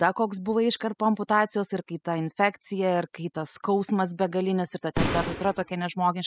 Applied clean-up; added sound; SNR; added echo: classical method spectral subtraction.